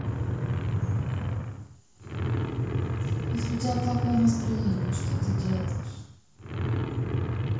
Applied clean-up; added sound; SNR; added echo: none; Truck; -5 dB; reverberation time 0.6 s.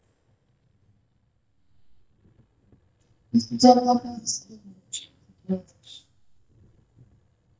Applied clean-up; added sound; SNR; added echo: neural mask model DeepFilterNet 3.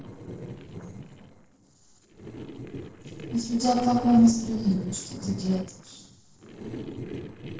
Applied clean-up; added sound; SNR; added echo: neural separator model SepFormer DNS4.